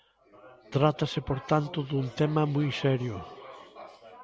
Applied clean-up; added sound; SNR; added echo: none; none; none; none.